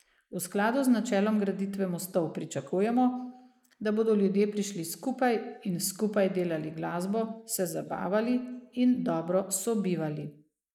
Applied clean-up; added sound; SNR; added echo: neural mask model Resemble Enhance denoiser.